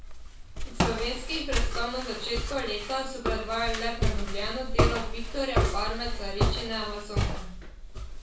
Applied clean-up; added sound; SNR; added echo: none; Walk, footsteps; -4 dB; reverberation time 0.4 s.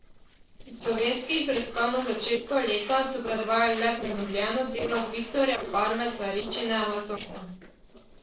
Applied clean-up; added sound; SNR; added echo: neural separator model SepFormer DNS4.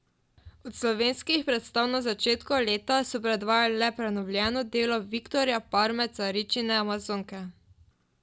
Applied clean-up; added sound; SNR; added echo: none; none; none; none.